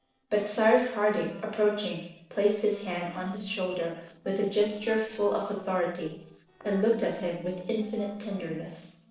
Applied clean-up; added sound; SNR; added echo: neural separator model SepFormer DNS4.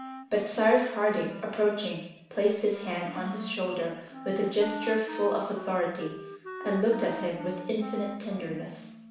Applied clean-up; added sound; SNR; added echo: none; Wind instrument, woodwind instrument; 13 dB; reverberation time 0.7 s.